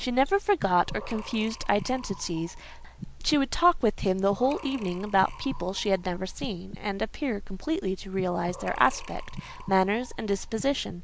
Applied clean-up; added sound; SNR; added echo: none; Breathing; 16 dB; none.